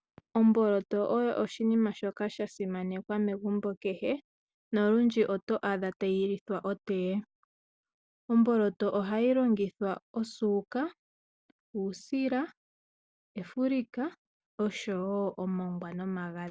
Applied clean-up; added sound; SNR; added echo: none; none; none; none.